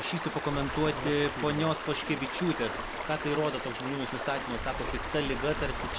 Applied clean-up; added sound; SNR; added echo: none; Stream; 4 dB; none.